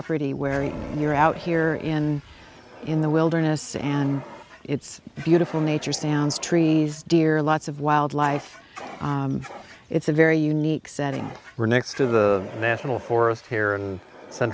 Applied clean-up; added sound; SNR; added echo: none; Fire; 18 dB; none.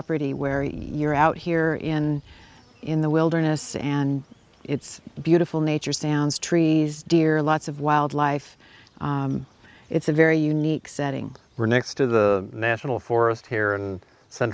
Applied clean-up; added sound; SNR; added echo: none; none; none; none.